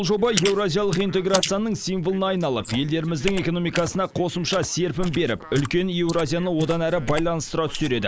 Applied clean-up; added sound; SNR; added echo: neural mask model Resemble Enhance denoiser.